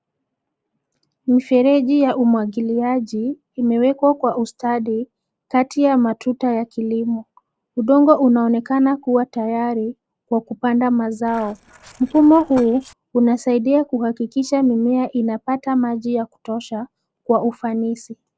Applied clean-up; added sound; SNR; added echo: neural separator model SepFormer DNS4.